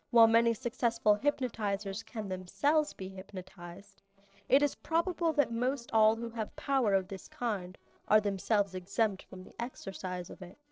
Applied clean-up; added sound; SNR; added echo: neural separator model SepFormer DNS4.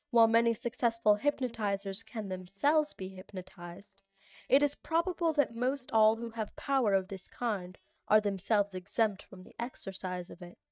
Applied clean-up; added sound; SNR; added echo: neural mask model DeepFilterNet 3.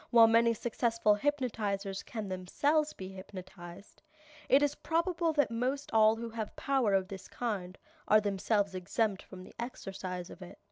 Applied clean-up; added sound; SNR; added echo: none; none; none; none.